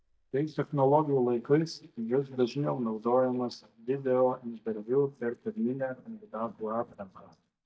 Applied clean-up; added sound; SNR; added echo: neural mask model DeepFilterNet 3.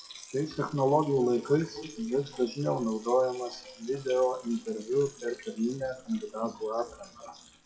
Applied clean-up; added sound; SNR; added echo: classical method WPE with log-MMSE.